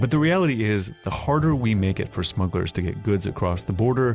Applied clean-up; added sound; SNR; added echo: none; none; none; none.